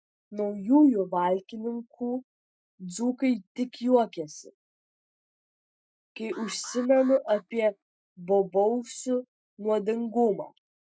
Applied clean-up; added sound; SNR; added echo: neural mask model DeepFilterNet 3.